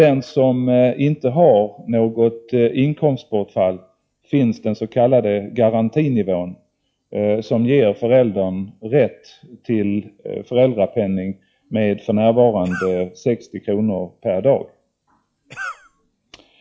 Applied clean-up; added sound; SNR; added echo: classical method log-MMSE.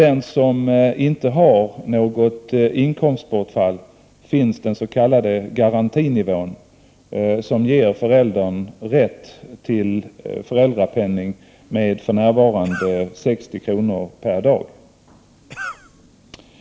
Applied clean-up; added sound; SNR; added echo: none; Cough; 15 dB; none.